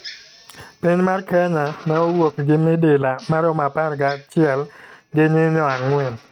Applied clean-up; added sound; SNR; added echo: neural mask model RNNoise.